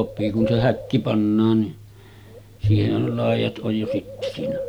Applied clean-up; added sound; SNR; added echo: none; Bird; 10 dB; none.